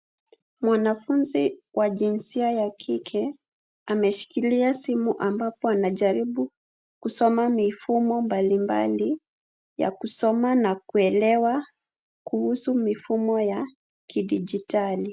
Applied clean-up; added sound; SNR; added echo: none; none; none; none.